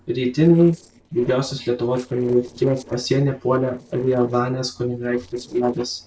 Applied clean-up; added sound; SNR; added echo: neural separator model SepFormer DNS4.